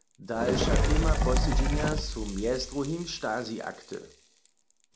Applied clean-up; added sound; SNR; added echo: none; Fire; -4 dB; none.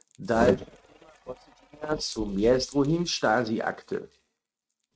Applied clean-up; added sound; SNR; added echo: neural mask model RNNoise.